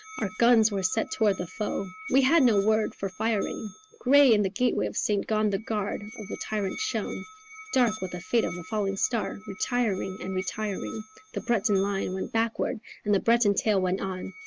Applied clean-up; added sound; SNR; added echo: none; Musical instrument; 19 dB; none.